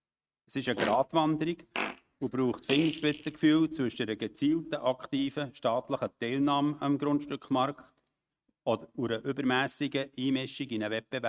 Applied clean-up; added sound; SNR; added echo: neural mask model RNNoise.